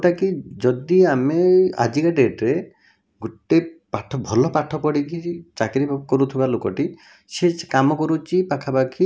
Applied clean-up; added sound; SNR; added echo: none; none; none; none.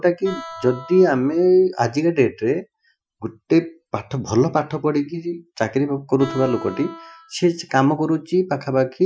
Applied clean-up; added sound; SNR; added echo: classical method Wiener filter.